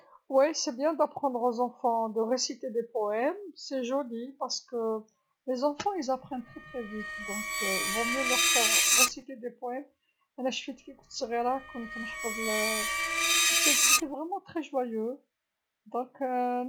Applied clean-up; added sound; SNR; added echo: none; Screech; -3 dB; none.